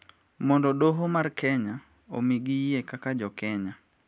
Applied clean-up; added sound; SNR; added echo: none; none; none; none.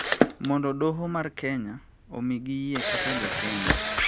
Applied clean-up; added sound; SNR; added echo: none; Camera; -1 dB; none.